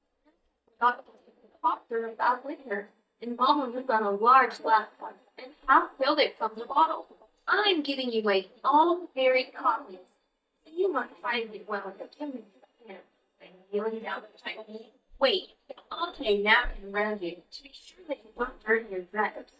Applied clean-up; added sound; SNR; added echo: neural mask model DeepFilterNet 3.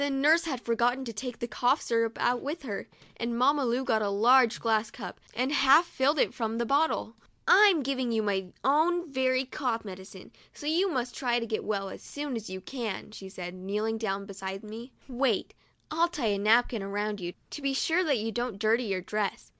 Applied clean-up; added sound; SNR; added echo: none; none; none; none.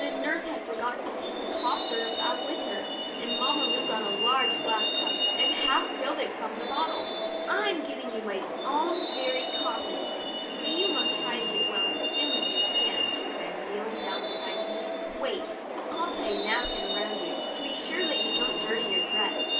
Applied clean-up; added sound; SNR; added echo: none; Truck; -4 dB; reverberation time 0.3 s.